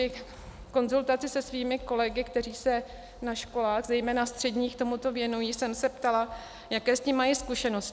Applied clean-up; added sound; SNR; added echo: none; none; none; none.